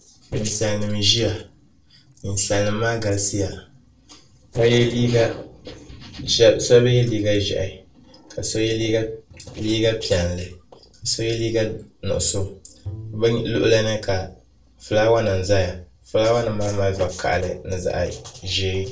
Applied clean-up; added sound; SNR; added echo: neural separator model SepFormer DNS4.